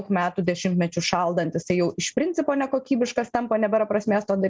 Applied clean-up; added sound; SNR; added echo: none; none; none; none.